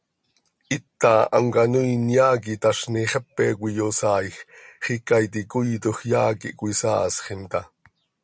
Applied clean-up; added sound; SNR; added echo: none; none; none; none.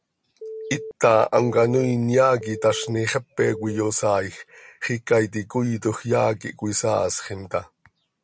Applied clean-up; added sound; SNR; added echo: none; Telephone; 13 dB; none.